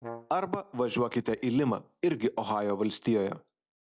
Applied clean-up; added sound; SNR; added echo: none; Brass instrument; 16 dB; none.